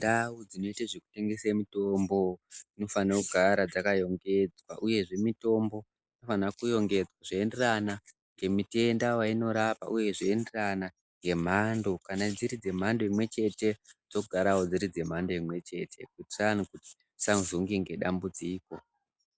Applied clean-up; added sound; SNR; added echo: neural mask model Resemble Enhance denoiser.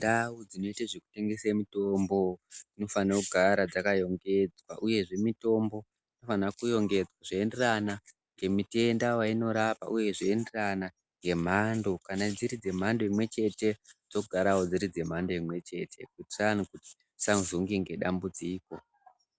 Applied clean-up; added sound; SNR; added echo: none; none; none; none.